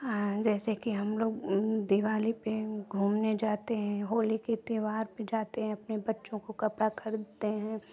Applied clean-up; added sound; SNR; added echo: none; none; none; none.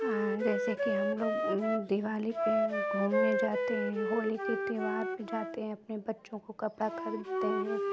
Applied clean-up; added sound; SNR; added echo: none; Wind instrument, woodwind instrument; -1 dB; none.